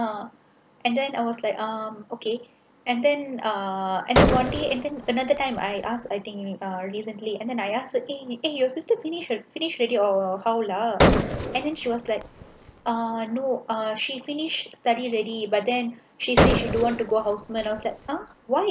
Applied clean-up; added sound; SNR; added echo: none; Gunshot, gunfire; -1 dB; none.